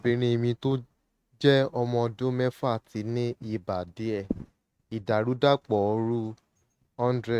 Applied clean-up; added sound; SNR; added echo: neural mask model RNNoise.